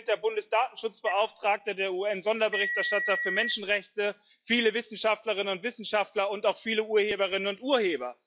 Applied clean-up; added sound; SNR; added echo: classical method log-MMSE.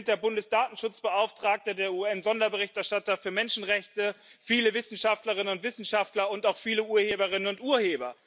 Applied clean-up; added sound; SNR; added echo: none; none; none; none.